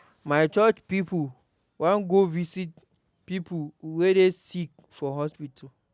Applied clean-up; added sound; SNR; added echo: none; none; none; none.